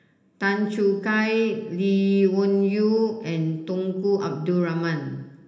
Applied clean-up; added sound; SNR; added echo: none; none; none; reverberation time 1.0 s.